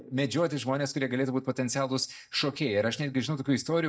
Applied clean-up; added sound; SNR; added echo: neural mask model DeepFilterNet 3.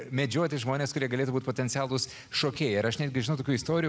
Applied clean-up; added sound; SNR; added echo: none; none; none; none.